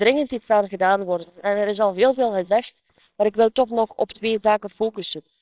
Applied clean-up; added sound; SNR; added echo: neural separator model SepFormer WHAMR!.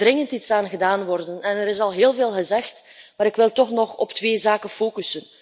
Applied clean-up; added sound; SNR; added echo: none; none; none; none.